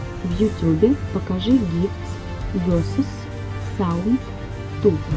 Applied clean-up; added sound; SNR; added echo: none; Musical instrument; 8 dB; none.